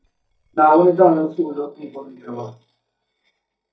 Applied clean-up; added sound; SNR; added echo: neural mask model DeepFilterNet 3.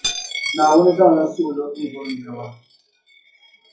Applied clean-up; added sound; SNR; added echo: classical method WPE with log-MMSE.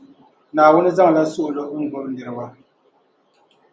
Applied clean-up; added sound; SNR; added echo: none; none; none; none.